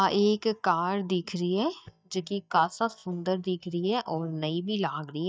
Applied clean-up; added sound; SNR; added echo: neural mask model DeepFilterNet 3.